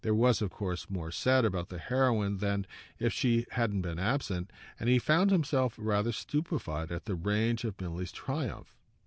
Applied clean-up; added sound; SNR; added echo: none; none; none; none.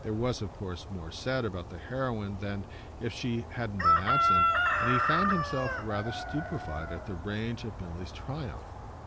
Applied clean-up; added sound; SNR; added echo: none; Chicken, rooster; -2 dB; none.